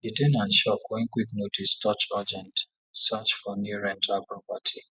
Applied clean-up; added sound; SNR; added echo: neural mask model DeepFilterNet 3.